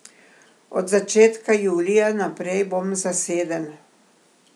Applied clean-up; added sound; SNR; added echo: none; none; none; none.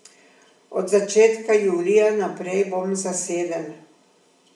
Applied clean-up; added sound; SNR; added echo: none; none; none; reverberation time 0.6 s.